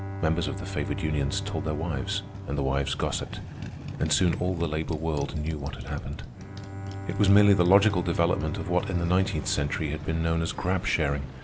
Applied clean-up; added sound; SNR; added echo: none; Bowed string instrument + Motorcycle; 8 dB; none.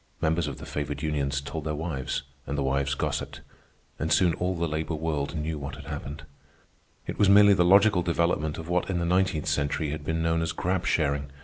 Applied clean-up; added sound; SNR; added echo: none; none; none; none.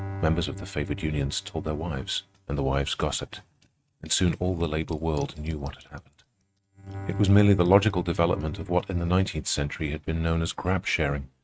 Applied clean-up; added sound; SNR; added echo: neural mask model RNNoise.